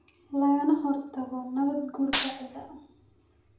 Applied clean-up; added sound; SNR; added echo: none; Gunshot, gunfire; 6 dB; reverberation time 0.5 s.